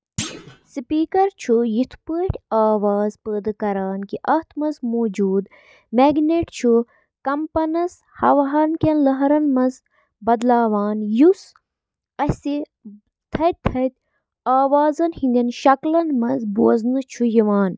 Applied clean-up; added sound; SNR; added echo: none; Thump, thud; 15 dB; none.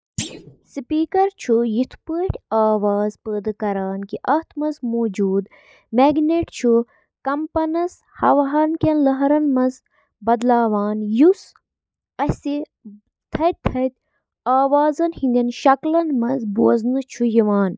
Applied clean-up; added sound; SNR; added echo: neural mask model Resemble Enhance denoiser.